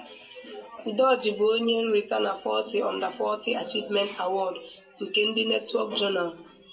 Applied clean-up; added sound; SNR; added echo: none; none; none; reverberation time 0.2 s.